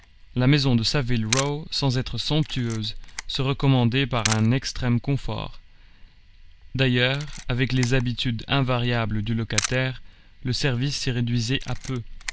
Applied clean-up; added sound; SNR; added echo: none; Camera; 14 dB; none.